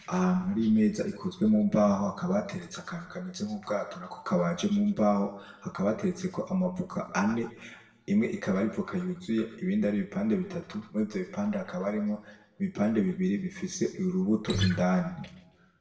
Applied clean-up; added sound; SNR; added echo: none; Acoustic guitar; 0 dB; reverberation time 0.8 s.